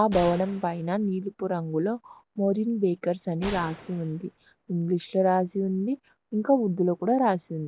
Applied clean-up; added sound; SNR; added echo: none; Gunshot, gunfire; 19 dB; none.